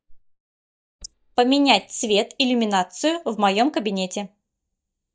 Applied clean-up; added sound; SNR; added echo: neural mask model DeepFilterNet 3.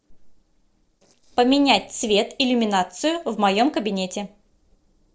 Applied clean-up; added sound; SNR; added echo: neural separator model SepFormer DNS4.